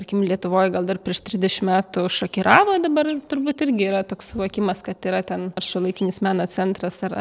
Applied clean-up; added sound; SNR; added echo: neural separator model SepFormer DNS4.